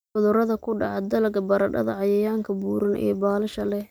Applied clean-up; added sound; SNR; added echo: none; none; none; none.